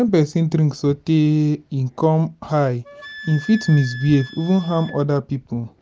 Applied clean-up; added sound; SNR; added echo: none; Wind instrument, woodwind instrument; 19 dB; none.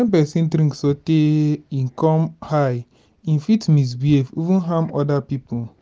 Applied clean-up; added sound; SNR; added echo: none; none; none; none.